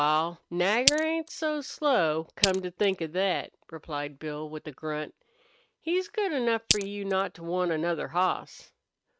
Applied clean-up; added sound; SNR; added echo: neural mask model RNNoise.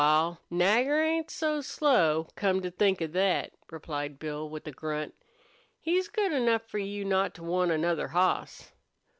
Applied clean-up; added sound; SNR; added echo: none; none; none; none.